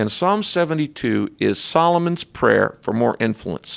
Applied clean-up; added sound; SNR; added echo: none; none; none; none.